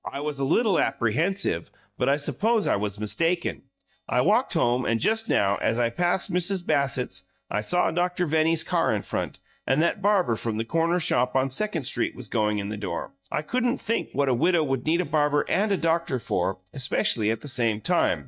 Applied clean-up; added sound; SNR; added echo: neural mask model DeepFilterNet 3.